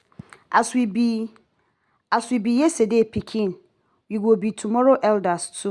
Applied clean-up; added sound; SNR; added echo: none; none; none; none.